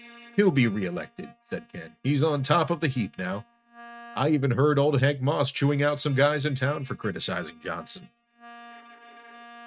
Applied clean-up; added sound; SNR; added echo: neural mask model RNNoise.